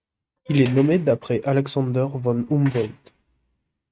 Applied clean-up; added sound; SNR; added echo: neural mask model RNNoise.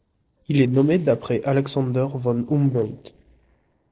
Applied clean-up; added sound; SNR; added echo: neural separator model SepFormer DNS4.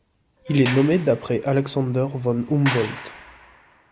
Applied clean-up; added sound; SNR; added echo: none; Sliding door; 13 dB; none.